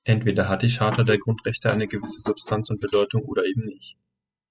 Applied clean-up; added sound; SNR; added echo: classical method spectral subtraction.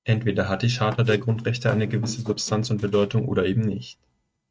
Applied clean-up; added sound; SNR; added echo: neural mask model RNNoise.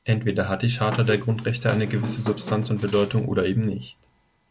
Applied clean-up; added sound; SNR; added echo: none; Squeak; 12 dB; none.